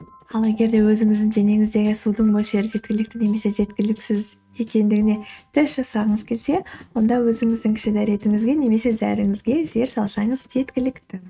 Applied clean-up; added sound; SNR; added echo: neural mask model RNNoise.